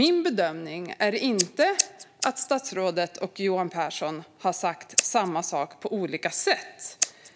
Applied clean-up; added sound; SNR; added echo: none; Scissors; 8 dB; none.